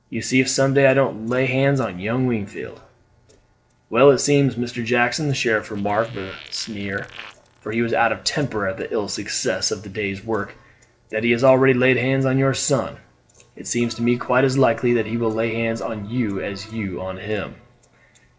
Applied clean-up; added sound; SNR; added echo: neural separator model SepFormer DNS4.